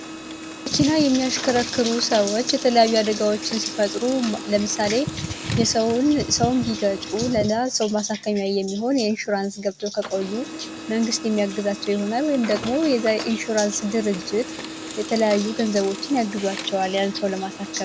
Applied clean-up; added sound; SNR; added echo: none; Printer; 12 dB; none.